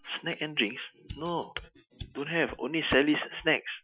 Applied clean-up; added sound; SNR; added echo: classical method Wiener filter.